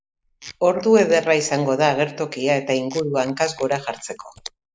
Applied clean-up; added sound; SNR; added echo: neural mask model Resemble Enhance denoiser.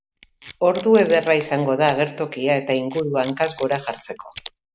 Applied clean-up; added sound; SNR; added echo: none; Packing tape, duct tape; 20 dB; none.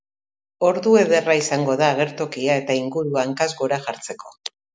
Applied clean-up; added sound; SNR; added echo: none; none; none; none.